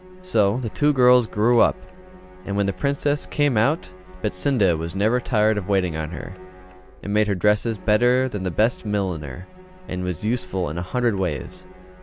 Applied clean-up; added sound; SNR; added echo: none; Musical instrument + Printer; 19 dB; none.